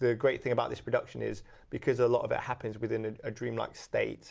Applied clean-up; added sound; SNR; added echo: none; none; none; none.